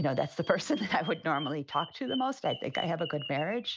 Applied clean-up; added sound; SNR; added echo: none; Bird vocalization, bird call, bird song; 14 dB; none.